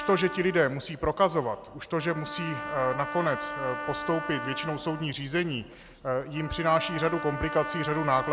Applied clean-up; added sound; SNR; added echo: none; Trumpet; 9 dB; none.